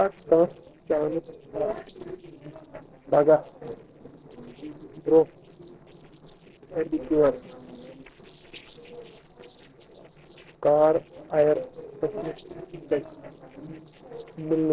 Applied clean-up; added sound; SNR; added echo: neural separator model SepFormer DNS4.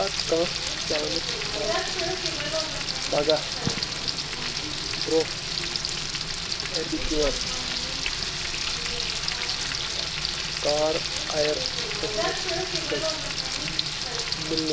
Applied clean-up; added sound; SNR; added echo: none; Frying (food); -4 dB; none.